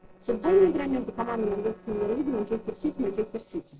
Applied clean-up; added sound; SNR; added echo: neural separator model SepFormer DNS4.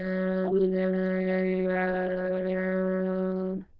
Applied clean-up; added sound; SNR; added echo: neural diffusion model UNIVERSE++.